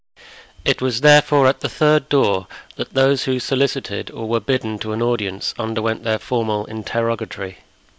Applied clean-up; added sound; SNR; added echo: none; none; none; none.